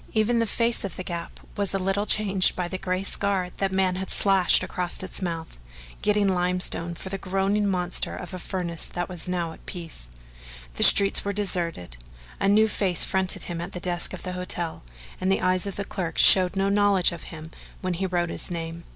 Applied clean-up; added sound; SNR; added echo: none; none; none; none.